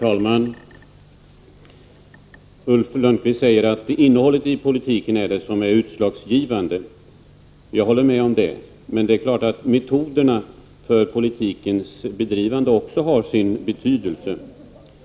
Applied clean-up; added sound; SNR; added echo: none; none; none; none.